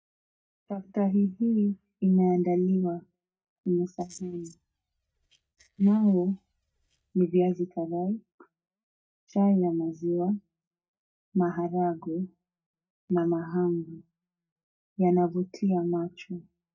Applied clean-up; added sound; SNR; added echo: neural mask model DeepFilterNet 3.